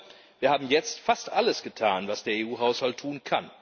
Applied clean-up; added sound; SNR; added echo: none; none; none; none.